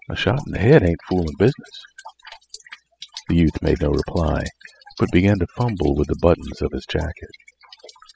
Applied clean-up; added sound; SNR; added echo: classical method spectral subtraction.